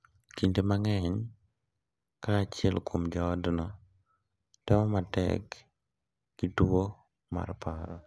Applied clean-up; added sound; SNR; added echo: none; none; none; none.